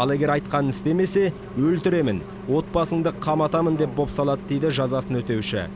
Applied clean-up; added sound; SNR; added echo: none; Engine; 13 dB; none.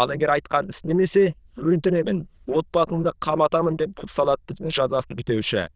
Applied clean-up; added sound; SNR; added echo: neural diffusion model UNIVERSE++.